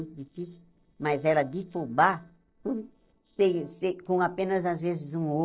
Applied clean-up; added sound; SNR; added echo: neural separator model SepFormer DNS4.